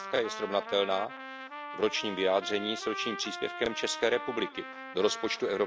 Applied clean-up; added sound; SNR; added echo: none; Trumpet; 9 dB; none.